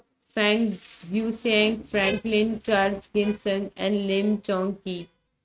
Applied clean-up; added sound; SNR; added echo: neural mask model RNNoise.